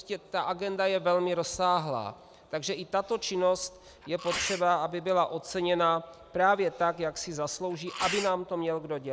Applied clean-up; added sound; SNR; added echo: none; Sneeze; 11 dB; none.